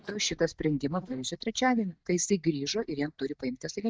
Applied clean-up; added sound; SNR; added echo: neural mask model DeepFilterNet 3.